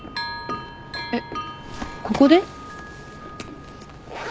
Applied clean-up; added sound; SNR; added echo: none; Bell; 11 dB; none.